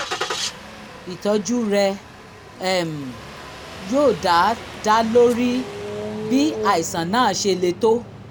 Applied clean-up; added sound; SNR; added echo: none; Engine starting; 11 dB; none.